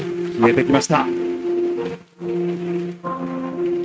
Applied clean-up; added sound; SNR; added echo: neural mask model RNNoise.